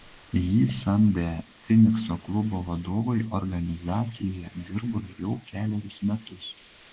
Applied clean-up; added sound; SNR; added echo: neural mask model Resemble Enhance denoiser.